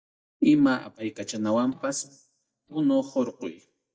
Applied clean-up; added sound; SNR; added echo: neural mask model DeepFilterNet 3.